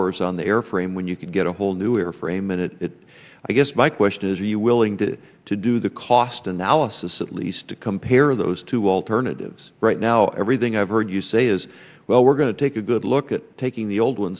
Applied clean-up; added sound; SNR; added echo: none; none; none; none.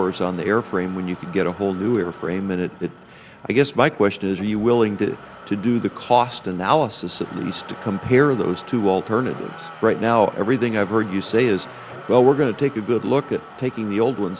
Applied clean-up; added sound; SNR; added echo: none; Motor vehicle (road); 18 dB; none.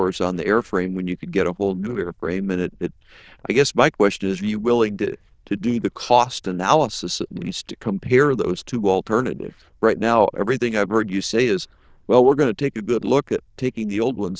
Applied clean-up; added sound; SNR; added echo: neural diffusion model UNIVERSE++.